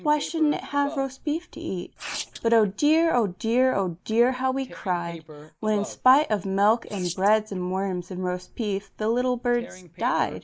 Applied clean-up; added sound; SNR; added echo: neural mask model Resemble Enhance denoiser.